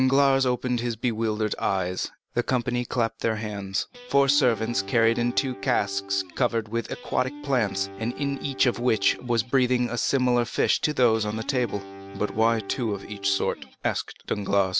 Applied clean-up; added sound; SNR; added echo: none; Guitar; 15 dB; none.